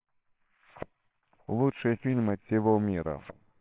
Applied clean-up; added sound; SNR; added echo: neural separator model SepFormer WHAMR!.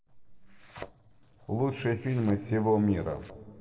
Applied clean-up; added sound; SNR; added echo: neural separator model SepFormer DNS4.